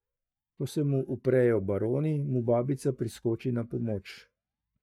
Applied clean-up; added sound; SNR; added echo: neural mask model DeepFilterNet 3.